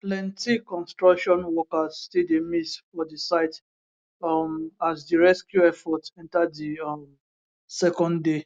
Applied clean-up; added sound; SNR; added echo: none; none; none; none.